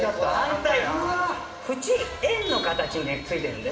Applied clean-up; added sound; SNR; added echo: none; none; none; reverberation time 0.9 s.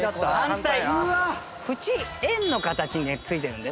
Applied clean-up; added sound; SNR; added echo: none; none; none; none.